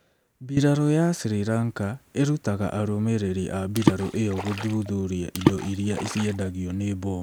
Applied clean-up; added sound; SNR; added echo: none; Water / Splash, splatter; 3 dB; none.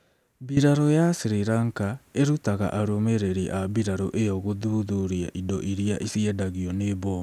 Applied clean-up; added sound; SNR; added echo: none; none; none; none.